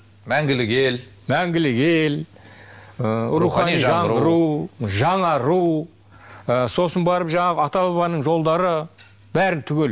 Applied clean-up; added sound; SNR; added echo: none; none; none; none.